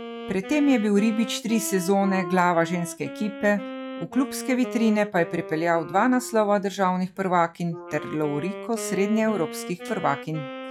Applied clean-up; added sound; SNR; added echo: classical method log-MMSE.